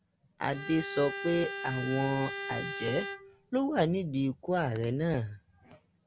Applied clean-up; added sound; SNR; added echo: none; Bowed string instrument; 8 dB; none.